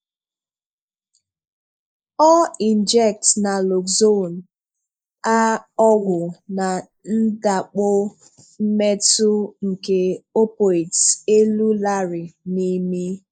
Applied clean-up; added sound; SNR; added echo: neural mask model Resemble Enhance denoiser.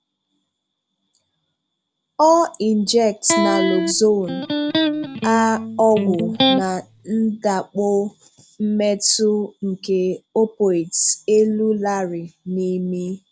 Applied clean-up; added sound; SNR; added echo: none; Electric guitar; 1 dB; none.